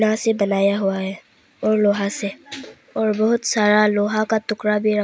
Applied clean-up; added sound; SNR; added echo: none; none; none; none.